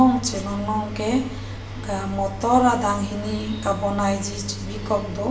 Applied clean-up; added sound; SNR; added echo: none; Engine; 11 dB; reverberation time 0.7 s.